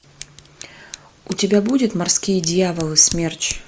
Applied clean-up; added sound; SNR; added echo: none; Scissors; 17 dB; none.